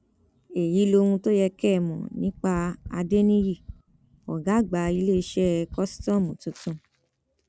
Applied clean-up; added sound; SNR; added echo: none; Tap; 18 dB; none.